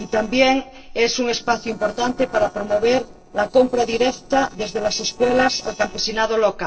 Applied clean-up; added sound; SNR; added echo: neural separator model SepFormer DNS4.